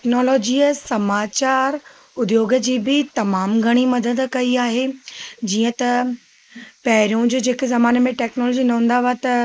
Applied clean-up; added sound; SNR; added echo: neural mask model Resemble Enhance denoiser.